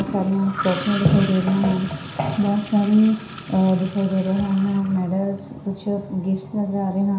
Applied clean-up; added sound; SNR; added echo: none; Toilet flush / Gurgling; 14 dB; reverberation time 0.5 s.